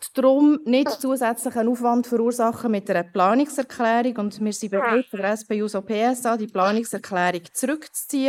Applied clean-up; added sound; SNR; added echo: neural mask model Resemble Enhance denoiser.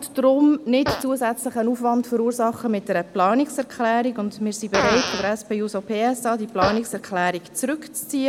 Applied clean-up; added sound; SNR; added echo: none; Fart; 10 dB; none.